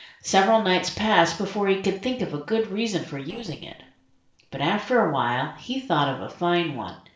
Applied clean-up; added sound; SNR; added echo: neural separator model SepFormer DNS4.